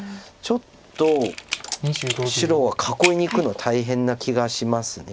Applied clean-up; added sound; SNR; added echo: none; Camera; 10 dB; none.